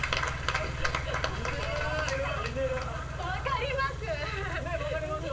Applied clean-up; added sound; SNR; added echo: none; Idling / Car; 3 dB; reverberation time 0.2 s.